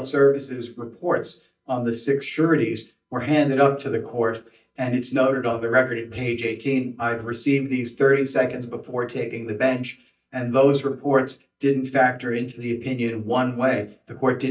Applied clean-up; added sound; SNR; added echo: neural mask model DeepFilterNet 3.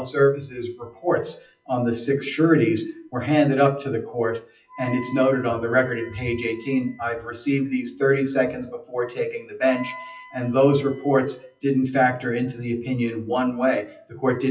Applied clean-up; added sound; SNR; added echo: classical method WPE with log-MMSE.